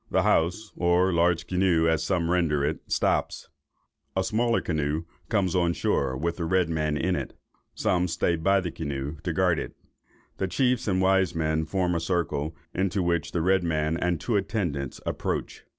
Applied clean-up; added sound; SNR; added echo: none; none; none; none.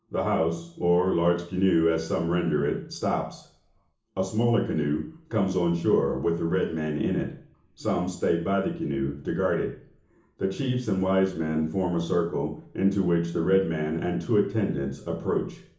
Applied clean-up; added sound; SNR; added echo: none; none; none; reverberation time 0.8 s.